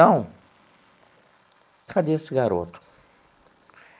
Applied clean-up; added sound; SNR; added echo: neural mask model Resemble Enhance denoiser.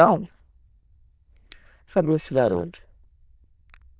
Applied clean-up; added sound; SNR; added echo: neural diffusion model UNIVERSE++.